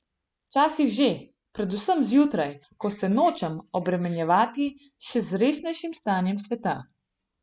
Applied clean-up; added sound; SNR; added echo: none; none; none; none.